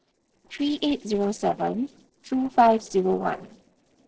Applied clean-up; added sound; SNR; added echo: neural separator model SepFormer DNS4.